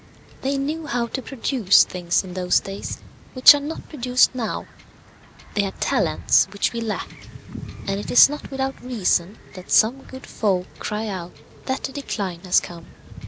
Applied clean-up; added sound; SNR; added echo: none; Wind / Ocean / Boat, Water vehicle; 15 dB; none.